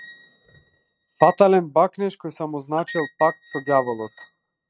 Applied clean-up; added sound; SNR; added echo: neural mask model RNNoise.